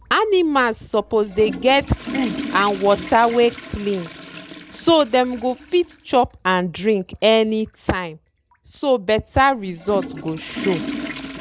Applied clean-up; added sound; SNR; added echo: none; Toilet flush / Water; 14 dB; none.